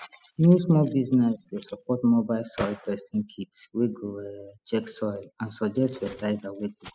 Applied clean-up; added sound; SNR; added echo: classical method spectral subtraction.